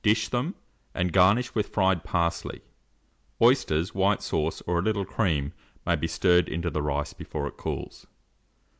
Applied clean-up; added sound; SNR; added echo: none; none; none; none.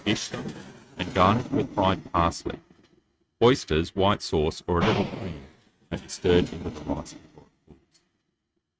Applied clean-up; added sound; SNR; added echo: neural mask model RNNoise.